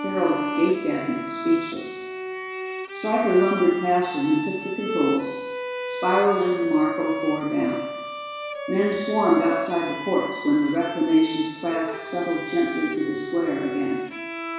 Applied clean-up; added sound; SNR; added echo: none; Bowed string instrument; 8 dB; reverberation time 1.1 s.